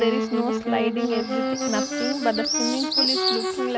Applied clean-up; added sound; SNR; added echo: none; Wind instrument, woodwind instrument + Bird; -2 dB; none.